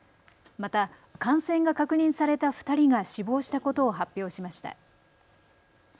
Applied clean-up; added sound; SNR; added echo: none; none; none; none.